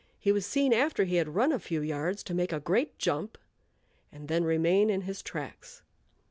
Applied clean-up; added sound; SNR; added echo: none; none; none; none.